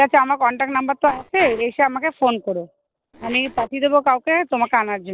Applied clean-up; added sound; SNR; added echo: neural separator model SepFormer DNS4.